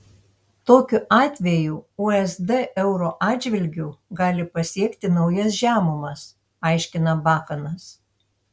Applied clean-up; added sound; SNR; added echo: none; none; none; none.